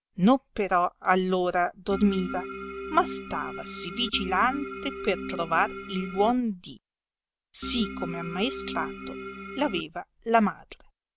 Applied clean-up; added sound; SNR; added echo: none; Organ; 8 dB; none.